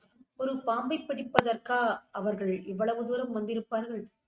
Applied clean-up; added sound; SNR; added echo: neural mask model RNNoise.